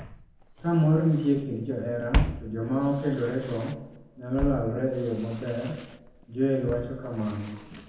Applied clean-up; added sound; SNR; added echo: none; Walk, footsteps; 7 dB; reverberation time 0.9 s.